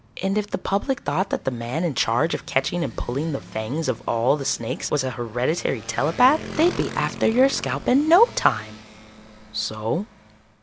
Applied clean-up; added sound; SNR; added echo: none; Motorcycle; 17 dB; none.